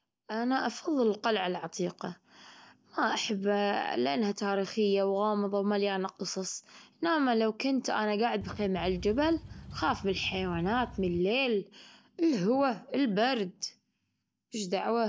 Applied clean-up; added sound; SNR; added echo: none; Boat, Water vehicle; 14 dB; none.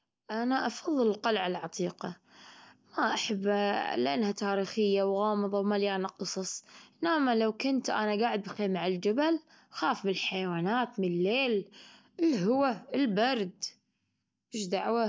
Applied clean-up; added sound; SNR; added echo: none; none; none; none.